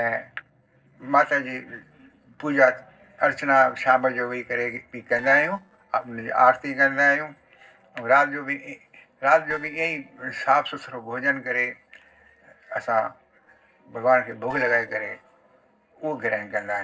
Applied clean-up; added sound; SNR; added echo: neural separator model SepFormer DNS4.